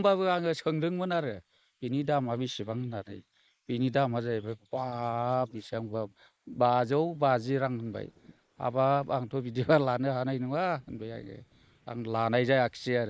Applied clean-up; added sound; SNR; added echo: neural mask model Resemble Enhance denoiser.